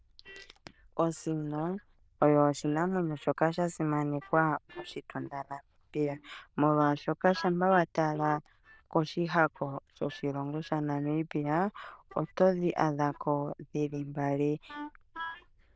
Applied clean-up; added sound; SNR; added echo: neural diffusion model UNIVERSE++.